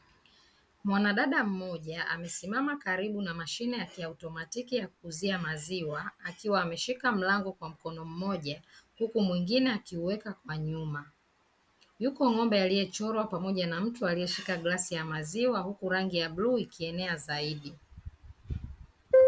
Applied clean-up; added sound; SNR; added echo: none; none; none; none.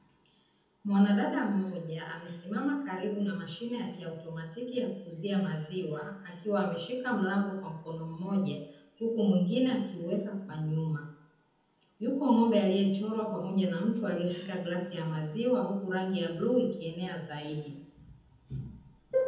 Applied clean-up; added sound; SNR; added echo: none; none; none; reverberation time 1.0 s.